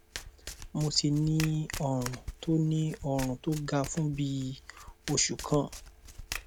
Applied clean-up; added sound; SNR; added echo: none; Domestic sounds, home sounds; 12 dB; none.